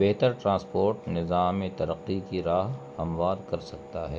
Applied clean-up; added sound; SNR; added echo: none; Wind instrument, woodwind instrument; 18 dB; none.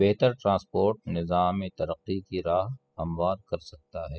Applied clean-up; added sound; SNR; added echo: classical method spectral subtraction.